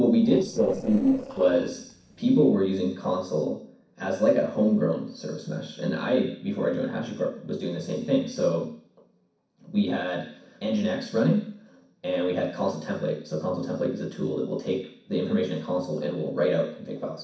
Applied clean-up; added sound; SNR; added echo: neural separator model SepFormer DNS4.